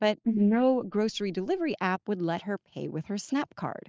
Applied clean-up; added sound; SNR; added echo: neural mask model Resemble Enhance denoiser.